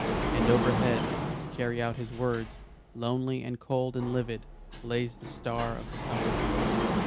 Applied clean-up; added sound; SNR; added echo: none; Sliding door; 0 dB; none.